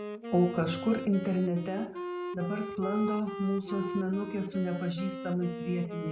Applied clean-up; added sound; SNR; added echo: none; Wind instrument, woodwind instrument; 7 dB; none.